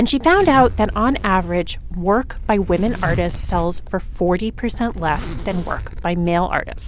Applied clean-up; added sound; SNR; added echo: none; Zipper (clothing); 8 dB; none.